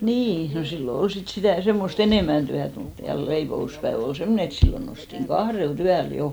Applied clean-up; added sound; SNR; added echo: none; none; none; none.